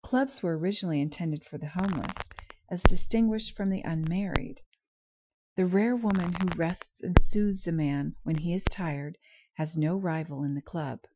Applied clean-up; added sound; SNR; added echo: classical method Wiener filter.